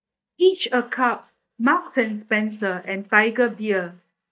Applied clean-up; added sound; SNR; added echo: neural mask model DeepFilterNet 3.